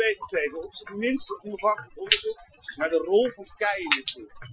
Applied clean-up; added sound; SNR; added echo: classical method Wiener filter.